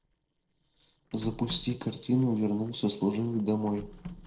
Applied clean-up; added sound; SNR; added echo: neural separator model SepFormer DNS4.